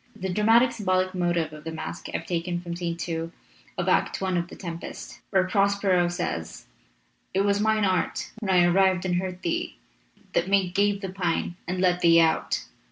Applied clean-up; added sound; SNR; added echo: none; none; none; none.